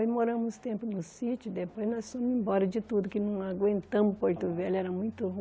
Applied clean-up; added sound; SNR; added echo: none; none; none; none.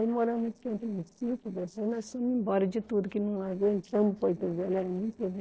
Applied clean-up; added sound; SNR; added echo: neural separator model SepFormer DNS4.